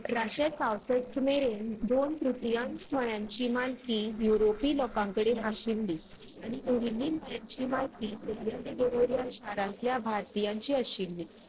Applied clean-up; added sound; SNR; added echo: neural separator model SepFormer DNS4.